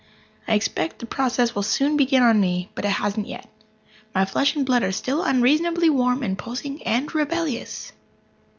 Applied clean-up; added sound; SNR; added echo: none; none; none; none.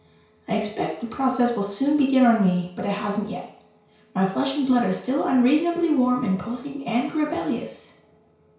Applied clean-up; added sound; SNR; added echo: none; none; none; reverberation time 0.6 s.